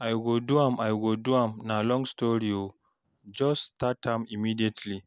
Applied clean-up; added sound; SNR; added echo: none; none; none; none.